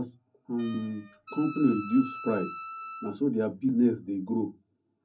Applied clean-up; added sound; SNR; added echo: none; Wind instrument, woodwind instrument; 13 dB; reverberation time 0.3 s.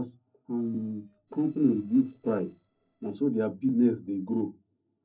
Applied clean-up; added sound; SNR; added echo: neural separator model SepFormer DNS4.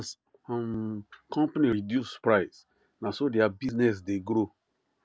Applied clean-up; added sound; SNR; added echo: none; none; none; none.